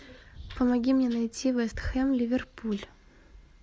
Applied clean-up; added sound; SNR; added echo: none; none; none; none.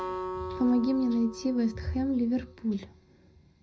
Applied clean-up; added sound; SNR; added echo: none; Acoustic guitar; 11 dB; reverberation time 0.5 s.